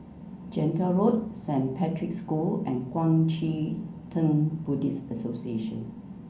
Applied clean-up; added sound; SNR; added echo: none; none; none; reverberation time 0.6 s.